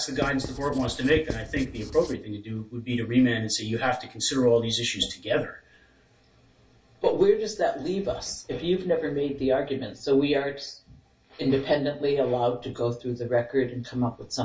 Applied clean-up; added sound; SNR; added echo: none; Writing; 10 dB; reverberation time 0.2 s.